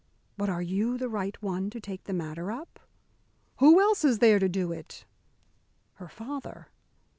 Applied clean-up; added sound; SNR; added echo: none; none; none; none.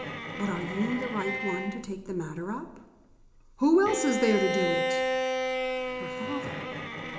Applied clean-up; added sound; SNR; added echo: none; Bowed string instrument; 2 dB; reverberation time 0.8 s.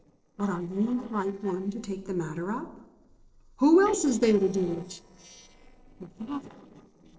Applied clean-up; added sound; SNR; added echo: neural separator model SepFormer DNS4.